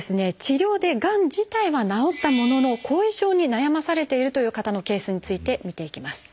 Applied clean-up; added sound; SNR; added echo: none; none; none; none.